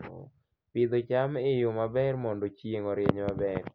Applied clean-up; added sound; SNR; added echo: none; none; none; none.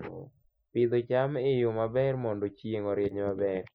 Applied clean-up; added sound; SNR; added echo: neural mask model Resemble Enhance denoiser.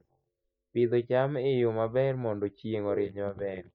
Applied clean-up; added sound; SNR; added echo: neural mask model DeepFilterNet 3.